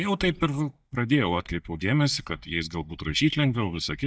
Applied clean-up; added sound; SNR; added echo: neural mask model DeepFilterNet 3.